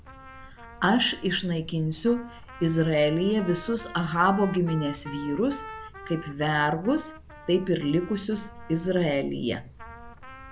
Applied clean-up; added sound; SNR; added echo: none; Cricket + Trumpet; 15 dB; none.